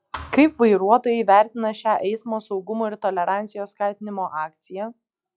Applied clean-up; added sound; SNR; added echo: classical method log-MMSE.